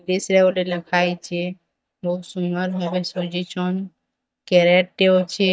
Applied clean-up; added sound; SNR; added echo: neural mask model DeepFilterNet 3.